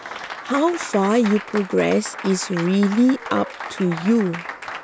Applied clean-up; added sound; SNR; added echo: none; Applause; 12 dB; none.